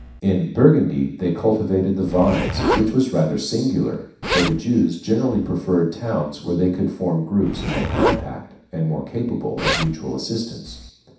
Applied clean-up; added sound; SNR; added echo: none; Zipper (clothing); 8 dB; reverberation time 0.7 s.